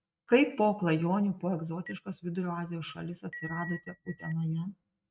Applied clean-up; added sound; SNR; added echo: neural mask model RNNoise.